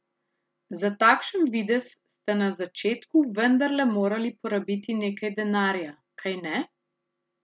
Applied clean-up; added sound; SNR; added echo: none; none; none; none.